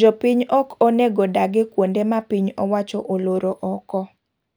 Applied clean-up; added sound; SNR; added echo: none; none; none; none.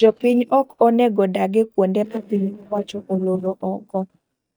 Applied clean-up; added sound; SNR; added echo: neural mask model DeepFilterNet 3.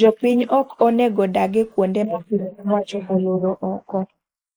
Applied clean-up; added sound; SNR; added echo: neural mask model Resemble Enhance denoiser.